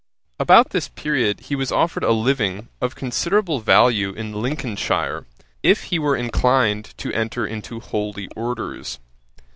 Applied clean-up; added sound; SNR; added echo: none; none; none; none.